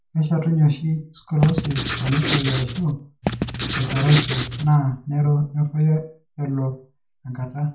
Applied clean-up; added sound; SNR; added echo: none; Writing; 0 dB; reverberation time 0.3 s.